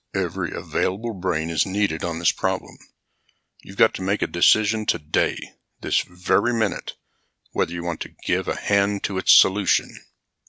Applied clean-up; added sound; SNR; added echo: none; none; none; none.